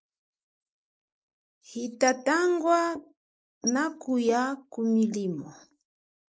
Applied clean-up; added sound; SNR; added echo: neural mask model Resemble Enhance denoiser.